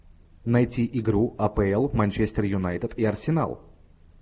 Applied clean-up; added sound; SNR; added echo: none; none; none; none.